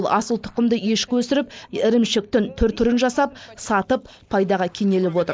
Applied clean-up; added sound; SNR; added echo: neural mask model Resemble Enhance denoiser.